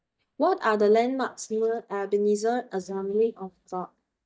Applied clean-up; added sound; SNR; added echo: neural mask model DeepFilterNet 3.